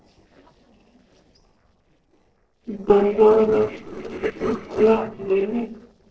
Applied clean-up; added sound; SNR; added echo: neural separator model SepFormer DNS4.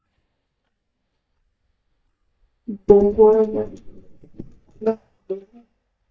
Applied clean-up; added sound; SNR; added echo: neural mask model DeepFilterNet 3.